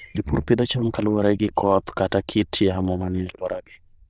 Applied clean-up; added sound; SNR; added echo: neural diffusion model UNIVERSE++.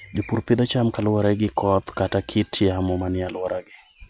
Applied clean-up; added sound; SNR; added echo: none; none; none; none.